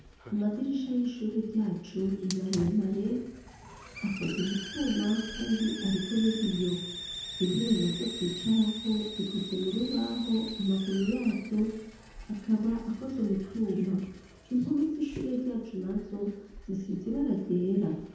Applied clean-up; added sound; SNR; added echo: none; Hiss; 13 dB; reverberation time 1.0 s.